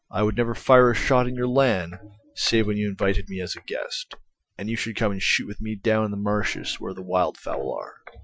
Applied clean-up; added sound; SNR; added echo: classical method Wiener filter.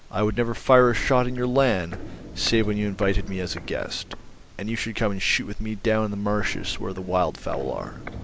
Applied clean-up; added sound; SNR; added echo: none; Walk, footsteps; 17 dB; none.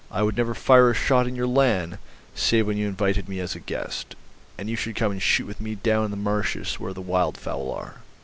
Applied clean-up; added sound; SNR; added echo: none; none; none; none.